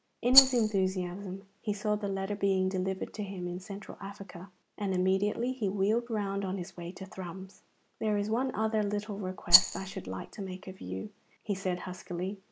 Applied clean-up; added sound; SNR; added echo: none; Rattle; -4 dB; none.